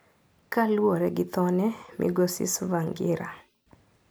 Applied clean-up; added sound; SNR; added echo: none; none; none; none.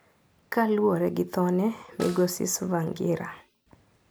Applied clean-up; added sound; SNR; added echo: none; Snare drum; 19 dB; none.